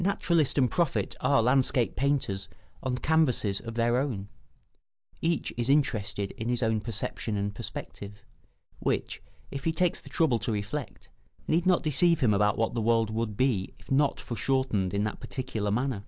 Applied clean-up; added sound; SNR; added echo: none; none; none; none.